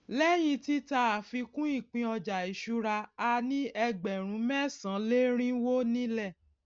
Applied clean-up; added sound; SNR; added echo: none; none; none; none.